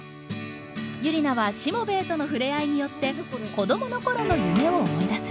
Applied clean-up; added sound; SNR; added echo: none; none; none; none.